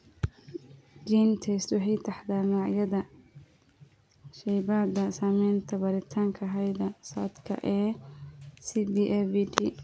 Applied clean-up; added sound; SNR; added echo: none; none; none; none.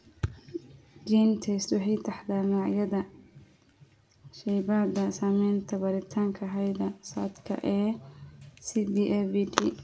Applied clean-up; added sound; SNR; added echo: none; none; none; reverberation time 0.4 s.